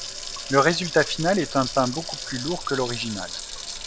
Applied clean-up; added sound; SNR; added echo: none; Sink (filling or washing) / Water tap, faucet; 9 dB; none.